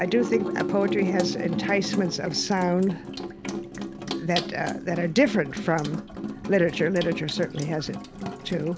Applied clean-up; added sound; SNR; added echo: none; Sink (filling or washing) / Water tap, faucet; 6 dB; none.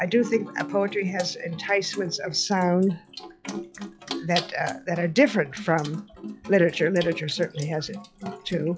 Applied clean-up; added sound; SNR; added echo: classical method log-MMSE.